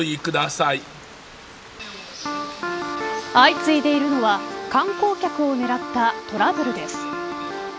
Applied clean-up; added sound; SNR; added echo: none; none; none; none.